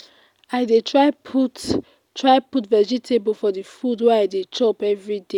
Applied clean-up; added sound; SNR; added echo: none; none; none; none.